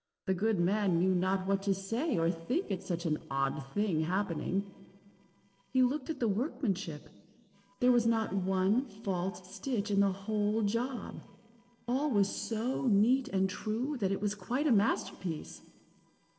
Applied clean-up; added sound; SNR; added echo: neural separator model SepFormer DNS4.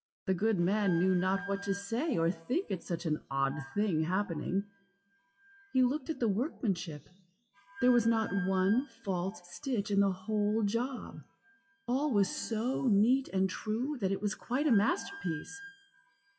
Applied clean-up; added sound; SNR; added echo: classical method WPE with log-MMSE.